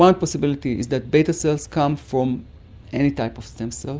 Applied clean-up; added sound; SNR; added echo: none; none; none; none.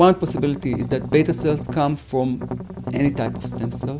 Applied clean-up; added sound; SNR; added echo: none; Strum; 8 dB; none.